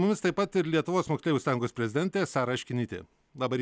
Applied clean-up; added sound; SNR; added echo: none; none; none; none.